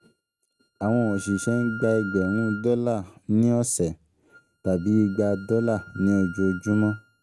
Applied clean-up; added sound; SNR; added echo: neural mask model RNNoise.